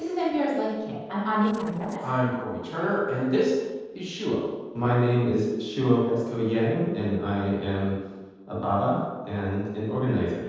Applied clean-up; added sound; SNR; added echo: neural separator model SepFormer DNS4.